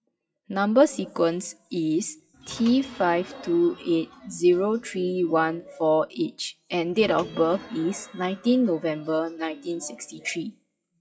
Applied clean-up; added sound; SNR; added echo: classical method WPE with log-MMSE.